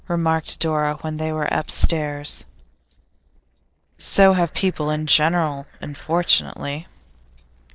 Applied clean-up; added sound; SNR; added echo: neural separator model SepFormer DNS4.